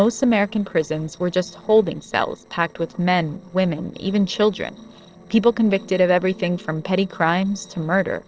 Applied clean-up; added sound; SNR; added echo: neural separator model SepFormer DNS4.